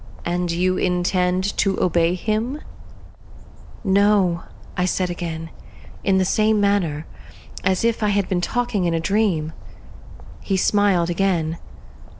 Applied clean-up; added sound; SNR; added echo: none; Bird; 12 dB; none.